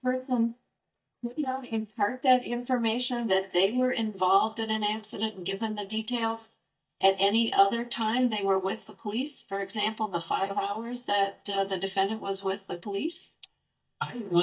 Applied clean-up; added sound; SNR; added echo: neural mask model DeepFilterNet 3.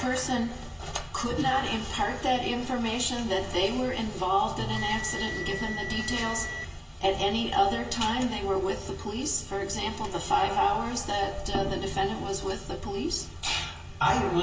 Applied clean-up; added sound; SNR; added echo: none; Bell; 6 dB; reverberation time 0.1 s.